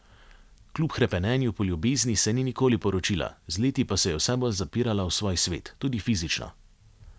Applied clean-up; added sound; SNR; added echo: none; none; none; none.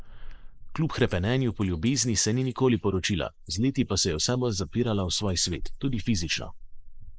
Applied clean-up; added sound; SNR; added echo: neural mask model Resemble Enhance denoiser.